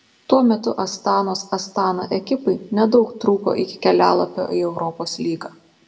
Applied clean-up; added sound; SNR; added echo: none; none; none; reverberation time 0.5 s.